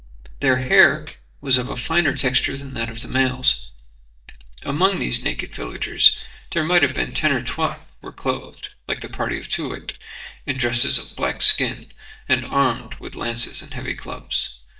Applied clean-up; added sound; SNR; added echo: neural mask model DeepFilterNet 3.